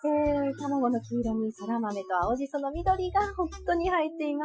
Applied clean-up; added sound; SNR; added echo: classical method Wiener filter.